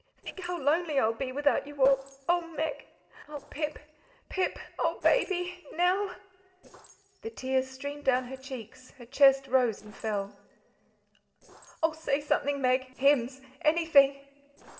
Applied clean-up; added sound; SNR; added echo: neural separator model SepFormer DNS4.